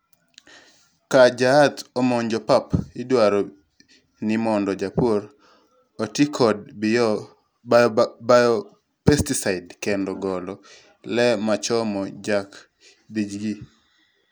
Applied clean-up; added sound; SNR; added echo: none; none; none; none.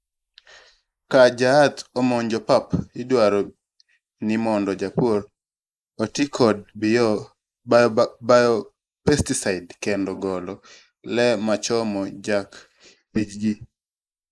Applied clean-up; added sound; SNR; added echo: neural mask model Resemble Enhance denoiser.